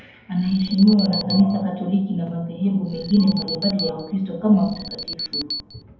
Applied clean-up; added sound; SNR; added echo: none; Alarm; 10 dB; reverberation time 2.1 s.